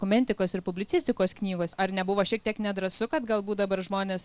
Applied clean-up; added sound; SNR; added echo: none; none; none; none.